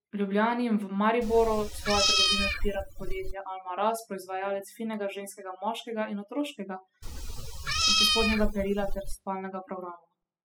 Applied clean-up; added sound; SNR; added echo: classical method spectral subtraction.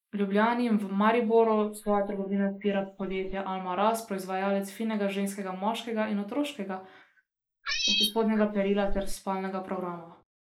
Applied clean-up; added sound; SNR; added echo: neural mask model Resemble Enhance denoiser.